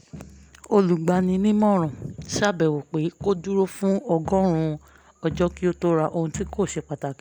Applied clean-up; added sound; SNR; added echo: none; Crowd; 19 dB; none.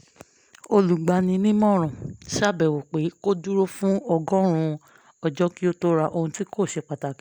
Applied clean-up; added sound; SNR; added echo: none; none; none; none.